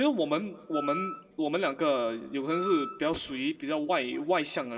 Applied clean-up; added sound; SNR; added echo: none; Wind instrument, woodwind instrument; 10 dB; reverberation time 2.1 s.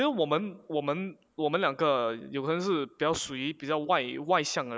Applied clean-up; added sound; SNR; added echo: none; none; none; none.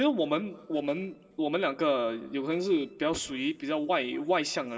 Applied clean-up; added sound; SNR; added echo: neural separator model SepFormer DNS4.